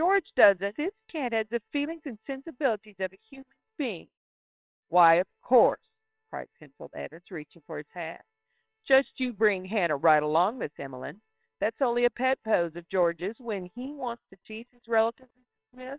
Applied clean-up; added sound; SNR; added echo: neural separator model SepFormer WHAMR!.